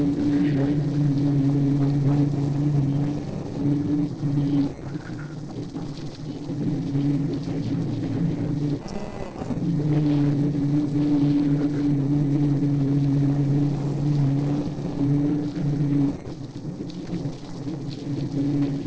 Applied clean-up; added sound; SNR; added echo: neural separator model SepFormer DNS4.